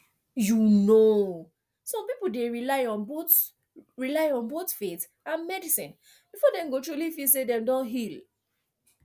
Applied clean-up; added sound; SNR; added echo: none; none; none; none.